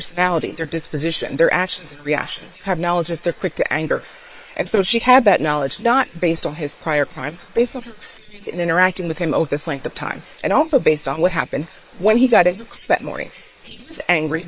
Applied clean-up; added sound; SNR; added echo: neural separator model SepFormer WHAM!.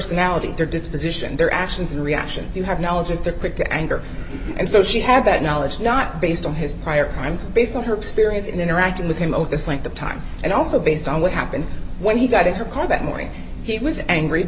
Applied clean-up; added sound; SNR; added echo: none; none; none; none.